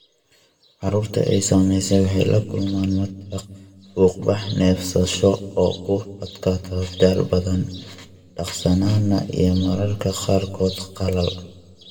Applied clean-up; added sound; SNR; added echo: none; none; none; reverberation time 1.3 s.